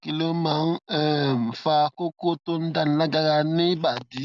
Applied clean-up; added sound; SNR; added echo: none; none; none; none.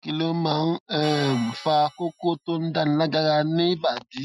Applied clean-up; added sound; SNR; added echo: classical method Wiener filter.